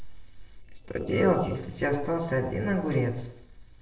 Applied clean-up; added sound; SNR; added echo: neural separator model SepFormer DNS4.